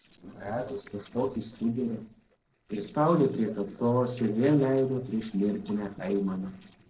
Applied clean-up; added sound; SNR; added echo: neural separator model SepFormer DNS4.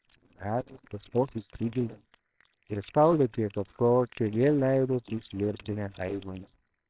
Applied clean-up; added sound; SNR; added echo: neural separator model SepFormer WHAMR!.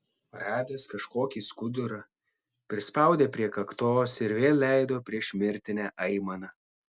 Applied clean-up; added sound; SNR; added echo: none; none; none; none.